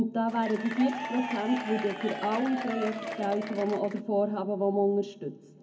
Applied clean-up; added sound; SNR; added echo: none; Applause / Crowd / Cheering; 8 dB; reverberation time 0.3 s.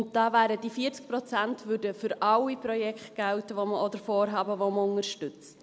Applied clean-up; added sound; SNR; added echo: none; none; none; none.